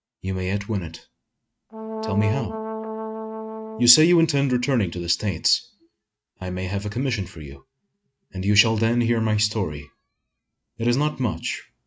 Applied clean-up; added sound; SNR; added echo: neural mask model RNNoise.